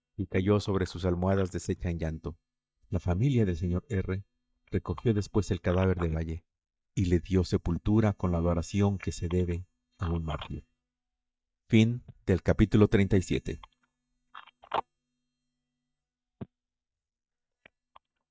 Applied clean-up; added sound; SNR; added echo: neural mask model DeepFilterNet 3.